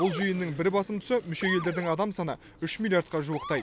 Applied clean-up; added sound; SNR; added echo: none; Motor vehicle (road) / Siren; 15 dB; none.